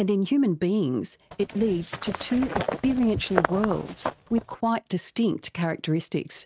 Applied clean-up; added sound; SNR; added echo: neural mask model RNNoise.